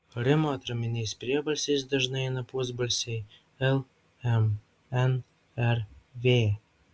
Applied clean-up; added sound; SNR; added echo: none; none; none; none.